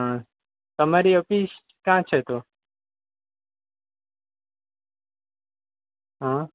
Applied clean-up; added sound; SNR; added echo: none; none; none; none.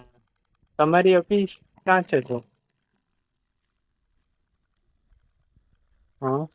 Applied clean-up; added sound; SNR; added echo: neural mask model DeepFilterNet 3.